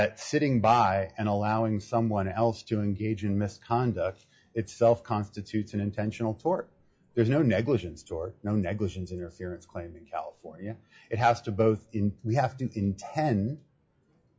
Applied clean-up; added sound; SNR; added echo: classical method WPE with log-MMSE.